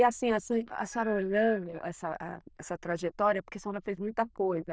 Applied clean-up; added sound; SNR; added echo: neural diffusion model UNIVERSE++.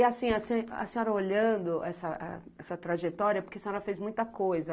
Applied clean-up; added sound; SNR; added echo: none; none; none; none.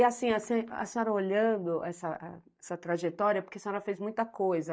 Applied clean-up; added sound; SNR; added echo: neural mask model DeepFilterNet 3.